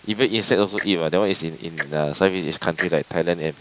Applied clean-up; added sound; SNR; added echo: none; Tick-tock; 14 dB; none.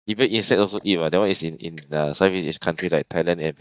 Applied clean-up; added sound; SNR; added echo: neural mask model DeepFilterNet 3.